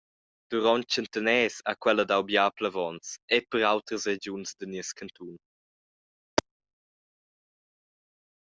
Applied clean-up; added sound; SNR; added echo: none; none; none; none.